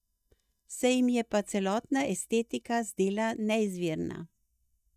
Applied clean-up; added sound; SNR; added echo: neural mask model DeepFilterNet 3.